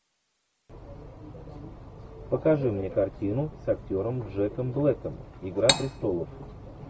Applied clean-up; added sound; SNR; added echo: none; Cutlery, silverware; -3 dB; none.